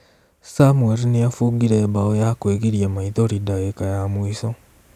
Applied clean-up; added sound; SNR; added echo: none; none; none; none.